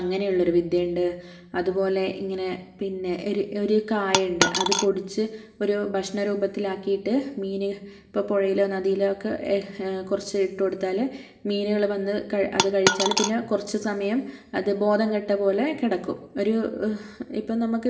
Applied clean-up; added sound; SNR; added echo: none; Coin (dropping); -1 dB; reverberation time 0.9 s.